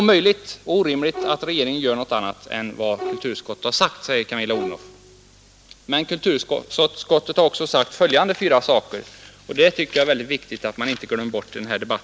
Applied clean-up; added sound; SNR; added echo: none; Bowed string instrument; 11 dB; none.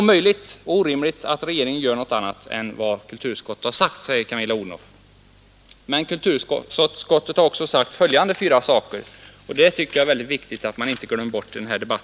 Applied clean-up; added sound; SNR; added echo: none; none; none; none.